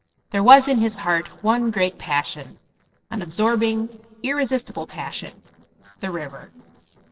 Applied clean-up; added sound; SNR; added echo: neural separator model SepFormer DNS4.